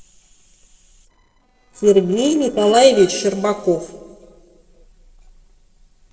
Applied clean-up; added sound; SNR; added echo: neural separator model SepFormer DNS4.